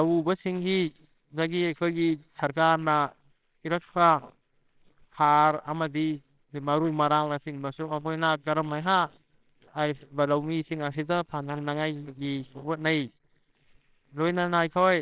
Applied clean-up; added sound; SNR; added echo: neural separator model SepFormer WHAMR!.